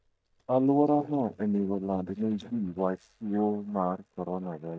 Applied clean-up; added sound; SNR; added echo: neural mask model DeepFilterNet 3.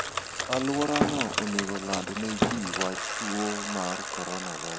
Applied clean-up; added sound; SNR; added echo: none; Bicycle + Thump, thud; -1 dB; none.